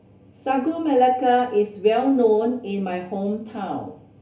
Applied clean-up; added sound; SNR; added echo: none; none; none; reverberation time 0.3 s.